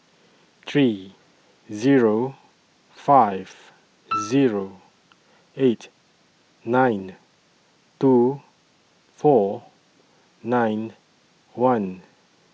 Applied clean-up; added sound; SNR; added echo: none; Piano; 10 dB; none.